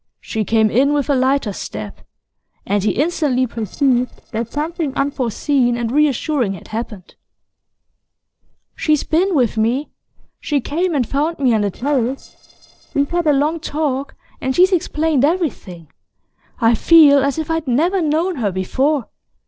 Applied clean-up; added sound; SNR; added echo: neural separator model SepFormer DNS4.